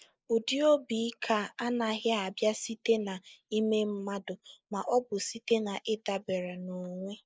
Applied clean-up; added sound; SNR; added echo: neural mask model Resemble Enhance denoiser.